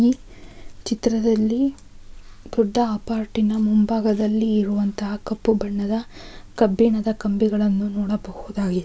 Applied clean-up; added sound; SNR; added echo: none; none; none; none.